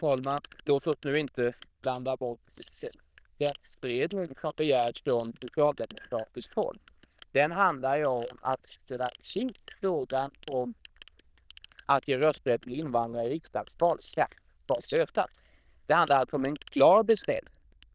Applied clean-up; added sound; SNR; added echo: neural diffusion model UNIVERSE++.